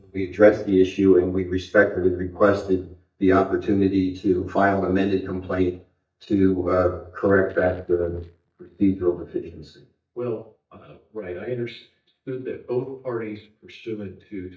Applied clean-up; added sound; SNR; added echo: neural mask model DeepFilterNet 3.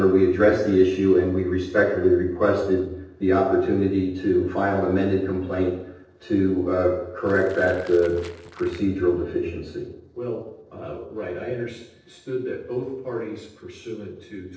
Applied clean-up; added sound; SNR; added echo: neural separator model SepFormer DNS4.